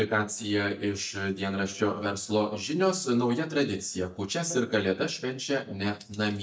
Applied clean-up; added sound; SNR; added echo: neural mask model DeepFilterNet 3.